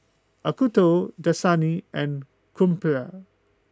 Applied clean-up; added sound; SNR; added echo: none; none; none; none.